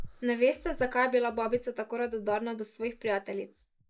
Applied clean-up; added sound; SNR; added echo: neural mask model DeepFilterNet 3.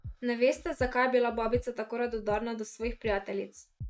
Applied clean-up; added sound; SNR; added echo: neural mask model RNNoise.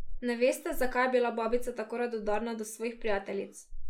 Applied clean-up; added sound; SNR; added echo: neural mask model Resemble Enhance denoiser.